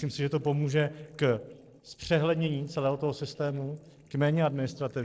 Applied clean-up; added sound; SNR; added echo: neural separator model SepFormer DNS4.